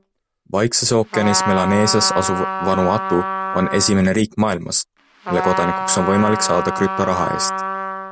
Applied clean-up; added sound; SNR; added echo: none; Trumpet; 5 dB; none.